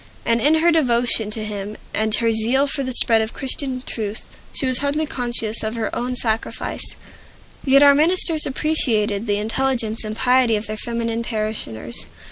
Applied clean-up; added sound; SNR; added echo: none; none; none; none.